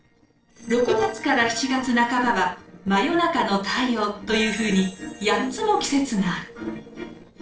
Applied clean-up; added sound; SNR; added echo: neural separator model SepFormer DNS4.